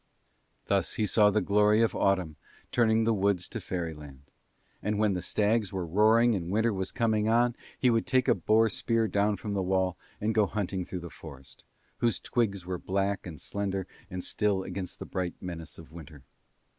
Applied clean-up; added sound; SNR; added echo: none; none; none; none.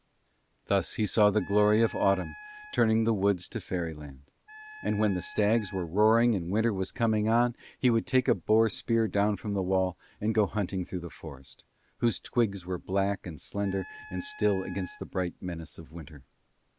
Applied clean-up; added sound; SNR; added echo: none; Wind instrument, woodwind instrument; 18 dB; none.